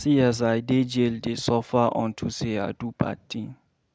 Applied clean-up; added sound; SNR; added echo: none; none; none; none.